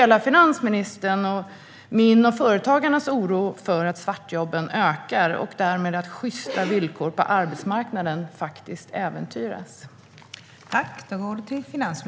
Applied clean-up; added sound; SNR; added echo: none; none; none; none.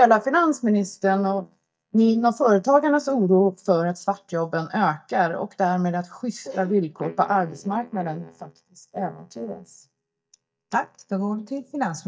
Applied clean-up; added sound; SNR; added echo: neural mask model DeepFilterNet 3.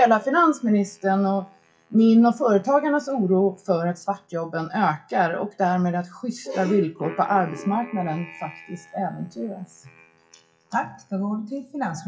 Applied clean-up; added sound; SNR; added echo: classical method WPE with log-MMSE.